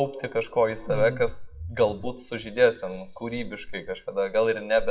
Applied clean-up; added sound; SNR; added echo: classical method WPE with log-MMSE.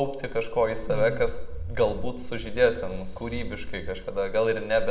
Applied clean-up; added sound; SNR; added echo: none; Walk, footsteps; 4 dB; reverberation time 0.8 s.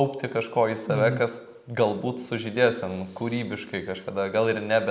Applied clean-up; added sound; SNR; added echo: none; none; none; none.